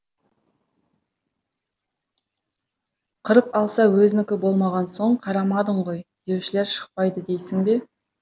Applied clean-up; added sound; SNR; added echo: none; none; none; none.